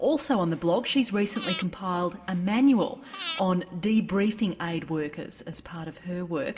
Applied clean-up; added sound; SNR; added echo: none; Breathing; 13 dB; reverberation time 1.0 s.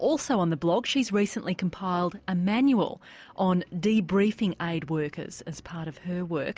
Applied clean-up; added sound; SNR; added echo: none; none; none; none.